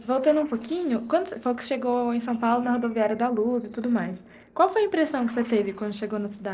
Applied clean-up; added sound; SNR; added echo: neural separator model SepFormer DNS4.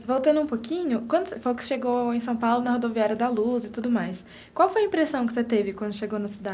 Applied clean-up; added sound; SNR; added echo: none; none; none; none.